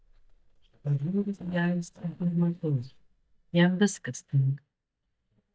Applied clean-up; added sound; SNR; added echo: neural mask model DeepFilterNet 3.